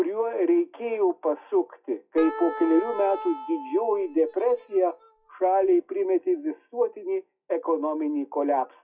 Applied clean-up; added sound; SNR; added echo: classical method WPE with log-MMSE.